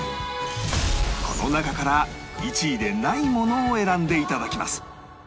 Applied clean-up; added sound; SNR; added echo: none; none; none; none.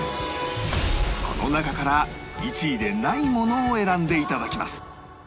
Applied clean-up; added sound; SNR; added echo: none; Gong; 16 dB; none.